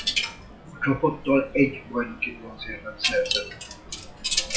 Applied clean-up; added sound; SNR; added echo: classical method log-MMSE.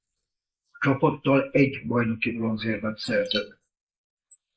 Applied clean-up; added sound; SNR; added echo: neural mask model Resemble Enhance denoiser.